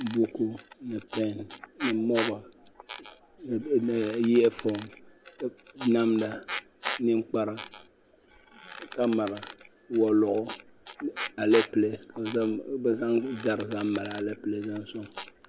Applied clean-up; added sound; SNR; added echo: none; Squeak; 14 dB; none.